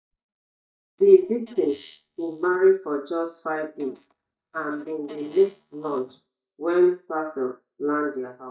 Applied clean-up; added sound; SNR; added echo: neural mask model DeepFilterNet 3.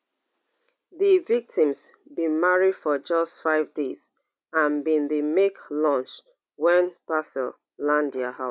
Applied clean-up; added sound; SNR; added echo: none; none; none; none.